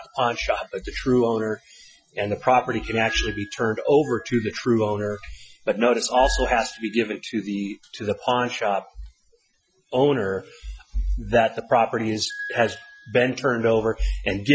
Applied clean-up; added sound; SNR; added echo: classical method Wiener filter.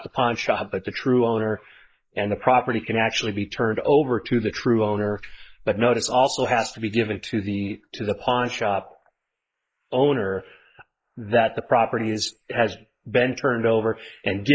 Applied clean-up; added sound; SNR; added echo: neural mask model Resemble Enhance denoiser.